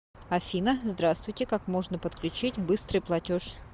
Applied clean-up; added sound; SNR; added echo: none; none; none; none.